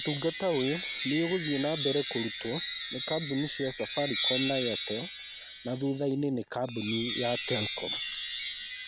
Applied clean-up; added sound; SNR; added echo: none; Wind chime; 4 dB; none.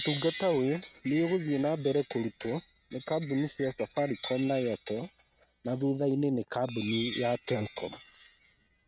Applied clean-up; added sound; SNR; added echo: neural mask model RNNoise.